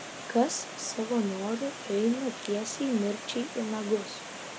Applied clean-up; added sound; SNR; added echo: none; Water; 10 dB; none.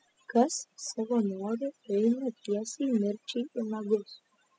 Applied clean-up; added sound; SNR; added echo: classical method spectral subtraction.